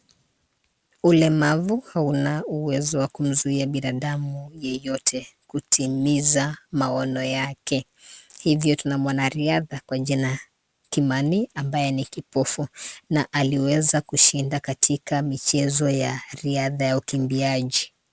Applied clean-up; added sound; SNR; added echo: none; none; none; none.